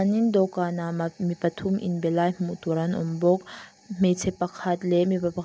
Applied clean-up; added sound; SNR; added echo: none; none; none; none.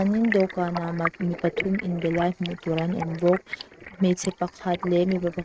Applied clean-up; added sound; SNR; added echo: neural mask model RNNoise.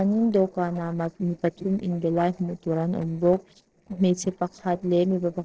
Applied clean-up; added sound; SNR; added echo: neural separator model SepFormer DNS4.